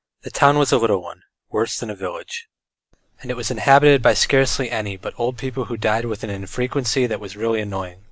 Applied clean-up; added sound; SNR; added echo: none; none; none; none.